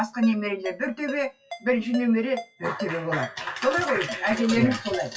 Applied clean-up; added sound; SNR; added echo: classical method WPE with log-MMSE.